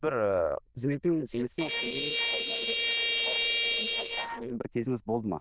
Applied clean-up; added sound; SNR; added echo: neural diffusion model UNIVERSE++.